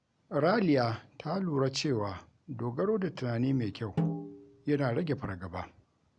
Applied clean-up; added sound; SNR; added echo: none; Snare drum; 5 dB; none.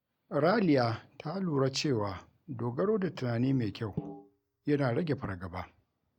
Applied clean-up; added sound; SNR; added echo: neural mask model DeepFilterNet 3.